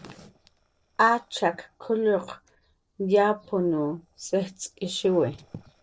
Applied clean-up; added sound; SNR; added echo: neural separator model SepFormer DNS4.